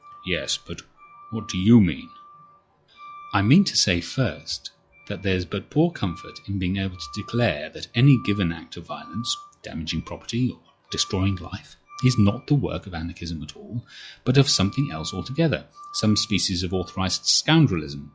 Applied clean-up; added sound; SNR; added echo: classical method log-MMSE.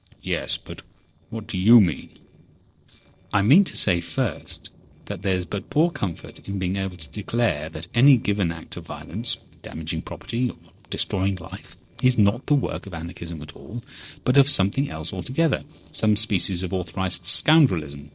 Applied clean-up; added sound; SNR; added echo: neural separator model SepFormer DNS4.